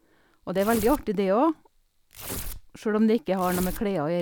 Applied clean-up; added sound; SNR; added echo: none; Tearing; 11 dB; none.